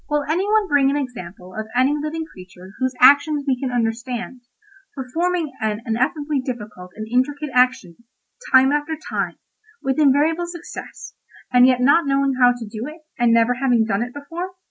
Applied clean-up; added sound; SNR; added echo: none; none; none; none.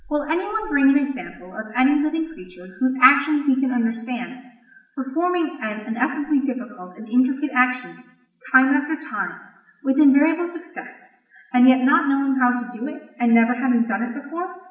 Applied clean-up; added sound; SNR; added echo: none; none; none; reverberation time 0.8 s.